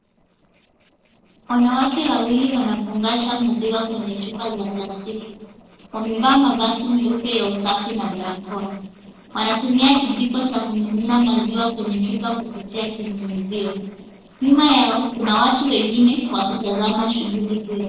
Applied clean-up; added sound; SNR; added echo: neural separator model SepFormer DNS4.